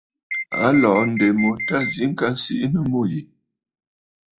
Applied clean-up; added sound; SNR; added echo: classical method log-MMSE.